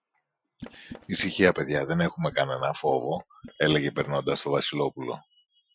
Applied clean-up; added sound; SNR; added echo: classical method Wiener filter.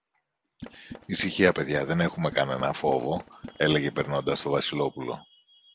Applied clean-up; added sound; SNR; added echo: none; Tools; 17 dB; none.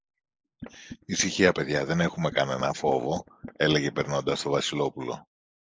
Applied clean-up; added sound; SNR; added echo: neural mask model Resemble Enhance denoiser.